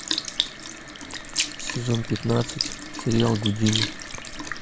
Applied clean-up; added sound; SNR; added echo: none; Sink (filling or washing) / Liquid; 3 dB; none.